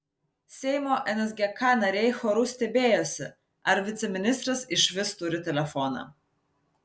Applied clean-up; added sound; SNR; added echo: none; none; none; none.